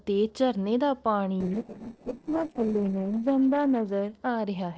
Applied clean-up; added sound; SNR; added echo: neural separator model SepFormer DNS4.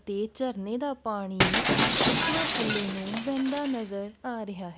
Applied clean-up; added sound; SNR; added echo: none; Shatter; -4 dB; none.